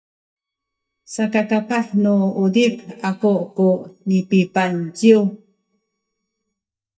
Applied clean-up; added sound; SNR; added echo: neural mask model DeepFilterNet 3.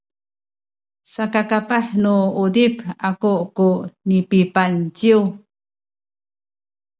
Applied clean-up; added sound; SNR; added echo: none; none; none; none.